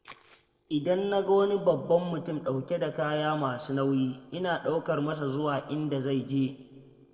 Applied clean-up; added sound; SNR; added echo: neural separator model SepFormer DNS4.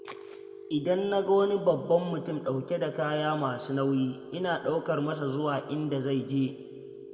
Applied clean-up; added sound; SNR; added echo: none; Telephone; 16 dB; reverberation time 1.8 s.